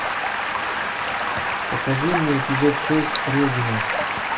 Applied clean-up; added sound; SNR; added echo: none; Stream; -1 dB; reverberation time 0.3 s.